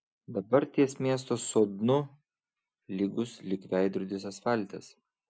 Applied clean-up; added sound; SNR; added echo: none; none; none; none.